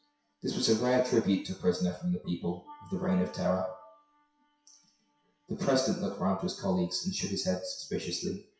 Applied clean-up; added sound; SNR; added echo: classical method WPE with log-MMSE.